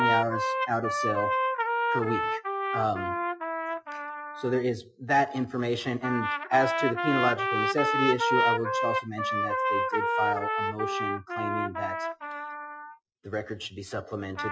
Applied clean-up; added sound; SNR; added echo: classical method Wiener filter.